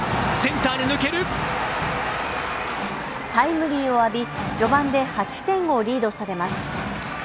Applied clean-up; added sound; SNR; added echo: none; none; none; none.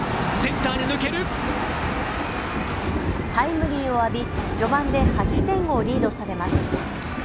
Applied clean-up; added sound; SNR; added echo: none; Thunder; 1 dB; none.